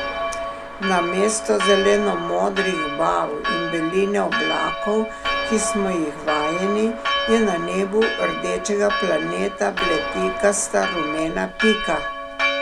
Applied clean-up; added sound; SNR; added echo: none; Church bell; 4 dB; none.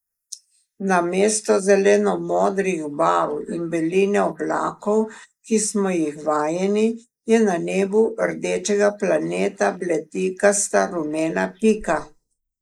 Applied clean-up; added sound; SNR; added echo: neural mask model Resemble Enhance denoiser.